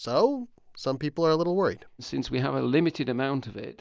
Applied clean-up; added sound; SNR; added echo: none; none; none; none.